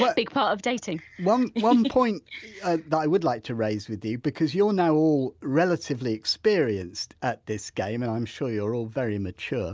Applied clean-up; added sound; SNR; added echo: none; none; none; none.